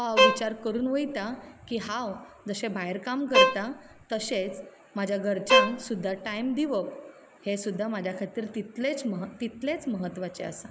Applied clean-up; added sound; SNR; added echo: none; Bowed string instrument; -5 dB; none.